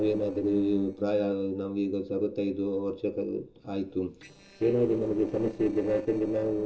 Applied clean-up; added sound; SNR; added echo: neural separator model SepFormer DNS4.